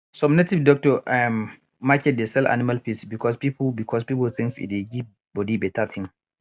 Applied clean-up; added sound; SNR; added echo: none; none; none; none.